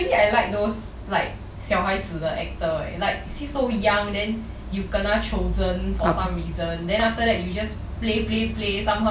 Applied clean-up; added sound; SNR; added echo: none; none; none; none.